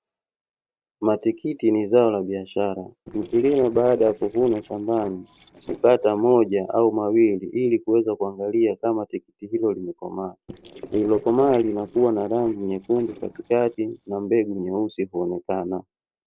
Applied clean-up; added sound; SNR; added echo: neural separator model SepFormer DNS4.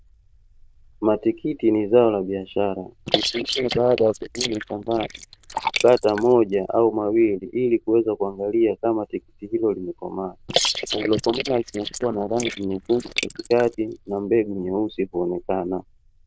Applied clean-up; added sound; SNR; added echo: neural diffusion model UNIVERSE++.